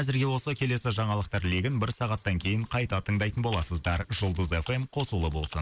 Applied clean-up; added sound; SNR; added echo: neural mask model Resemble Enhance denoiser.